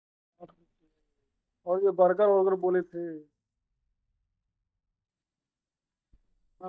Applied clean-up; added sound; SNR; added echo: neural mask model DeepFilterNet 3.